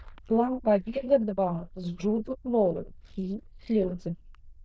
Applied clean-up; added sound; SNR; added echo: neural diffusion model UNIVERSE++.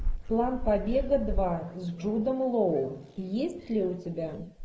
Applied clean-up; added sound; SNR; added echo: neural mask model Resemble Enhance denoiser.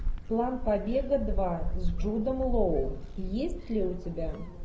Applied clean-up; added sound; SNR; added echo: none; Gull, seagull; 1 dB; none.